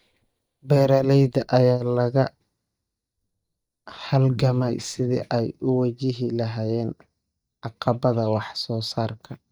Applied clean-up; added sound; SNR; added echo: neural mask model DeepFilterNet 3.